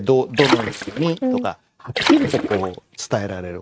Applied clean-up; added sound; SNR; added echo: neural mask model RNNoise.